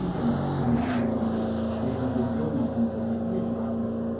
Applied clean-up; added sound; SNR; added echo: none; Car passing by; -3 dB; reverberation time 0.9 s.